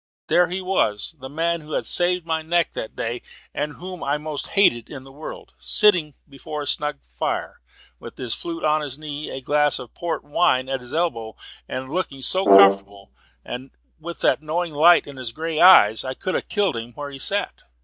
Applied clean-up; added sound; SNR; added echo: neural mask model DeepFilterNet 3.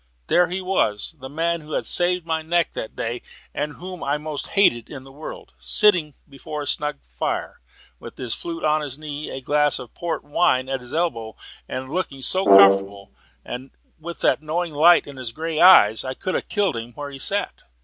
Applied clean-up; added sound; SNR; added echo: none; Brass instrument; -4 dB; none.